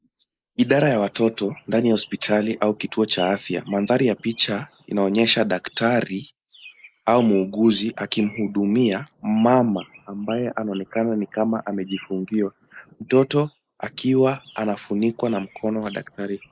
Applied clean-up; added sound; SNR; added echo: neural mask model Resemble Enhance denoiser.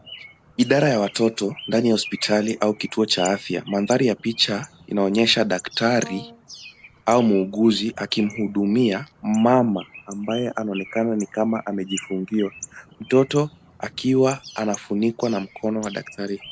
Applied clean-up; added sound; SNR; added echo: none; Bird + Brass instrument; 18 dB; none.